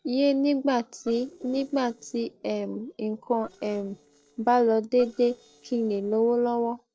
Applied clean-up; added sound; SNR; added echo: neural separator model SepFormer DNS4.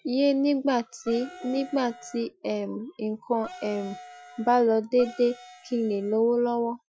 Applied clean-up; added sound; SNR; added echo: classical method Wiener filter.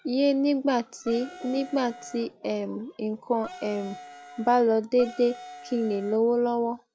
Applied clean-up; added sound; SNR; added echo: none; Wind instrument, woodwind instrument; 17 dB; none.